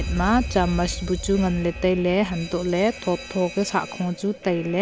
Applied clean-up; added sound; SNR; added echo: none; Alarm; 10 dB; none.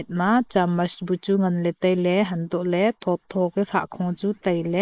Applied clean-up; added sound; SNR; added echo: neural mask model Resemble Enhance denoiser.